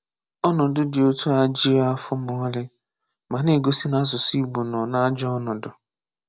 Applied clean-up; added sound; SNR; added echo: none; none; none; none.